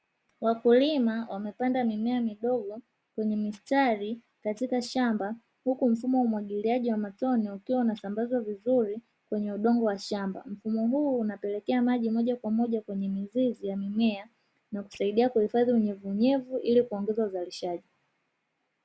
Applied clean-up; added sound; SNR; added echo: none; none; none; none.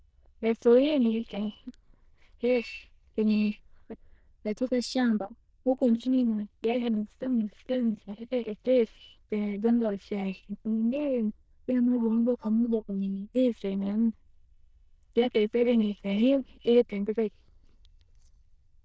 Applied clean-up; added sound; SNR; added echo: neural diffusion model UNIVERSE++.